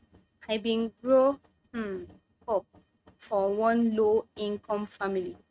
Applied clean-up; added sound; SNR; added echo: neural mask model RNNoise.